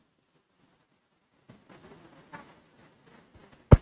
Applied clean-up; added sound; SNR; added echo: neural mask model RNNoise.